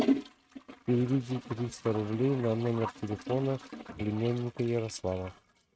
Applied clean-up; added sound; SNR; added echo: neural mask model RNNoise.